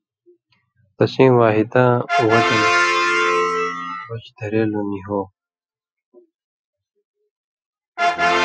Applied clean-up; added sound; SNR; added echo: classical method Wiener filter.